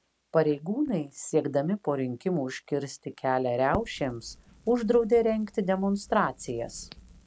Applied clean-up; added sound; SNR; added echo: none; Crackle; 19 dB; none.